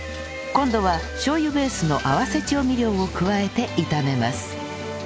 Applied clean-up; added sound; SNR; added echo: none; none; none; none.